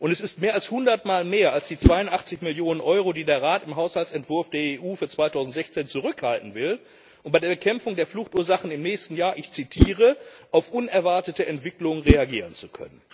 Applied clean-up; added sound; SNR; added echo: none; Whoosh, swoosh, swish; 2 dB; none.